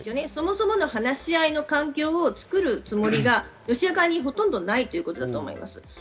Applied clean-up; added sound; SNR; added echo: none; none; none; none.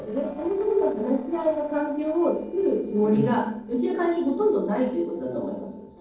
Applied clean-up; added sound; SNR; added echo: neural separator model SepFormer DNS4.